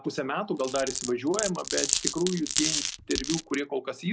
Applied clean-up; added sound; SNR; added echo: none; Glass; 2 dB; none.